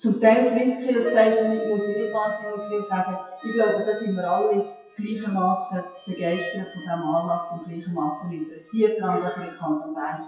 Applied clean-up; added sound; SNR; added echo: classical method WPE with log-MMSE.